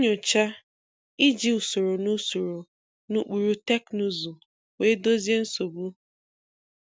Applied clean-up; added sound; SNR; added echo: none; none; none; none.